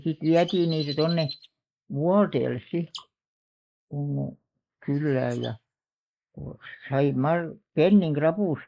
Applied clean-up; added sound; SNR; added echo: neural mask model Resemble Enhance denoiser.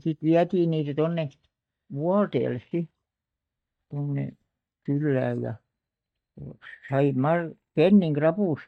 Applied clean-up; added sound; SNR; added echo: neural mask model DeepFilterNet 3.